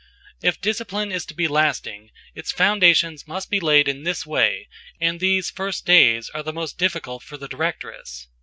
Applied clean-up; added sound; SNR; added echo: none; none; none; none.